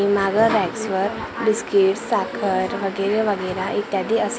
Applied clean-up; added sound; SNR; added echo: none; none; none; none.